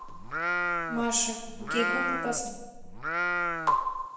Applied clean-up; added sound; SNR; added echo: none; Livestock, farm animals, working animals; -1 dB; reverberation time 1.0 s.